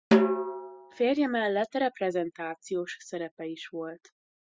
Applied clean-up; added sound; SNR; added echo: classical method spectral subtraction.